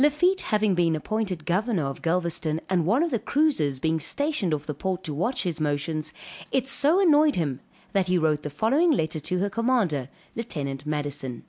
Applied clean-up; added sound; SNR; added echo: none; none; none; none.